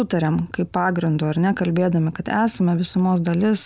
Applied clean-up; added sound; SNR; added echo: none; none; none; none.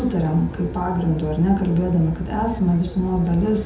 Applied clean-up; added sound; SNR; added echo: none; Aircraft; 11 dB; reverberation time 0.7 s.